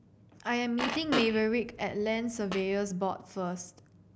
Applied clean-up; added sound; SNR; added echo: none; Fart; 6 dB; none.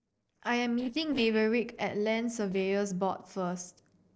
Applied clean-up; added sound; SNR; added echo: neural separator model SepFormer DNS4.